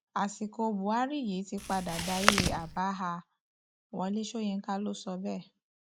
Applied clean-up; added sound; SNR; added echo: none; Chewing, mastication; -3 dB; none.